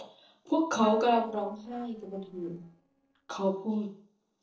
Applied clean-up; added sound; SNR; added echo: neural separator model SepFormer DNS4.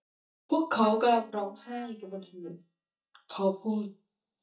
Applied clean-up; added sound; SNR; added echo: neural mask model DeepFilterNet 3.